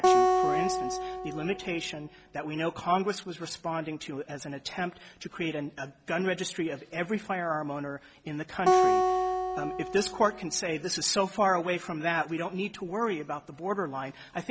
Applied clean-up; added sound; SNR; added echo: none; Acoustic guitar; -4 dB; none.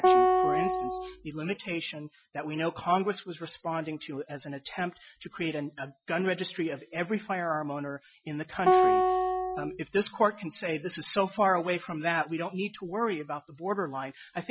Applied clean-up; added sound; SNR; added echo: classical method Wiener filter.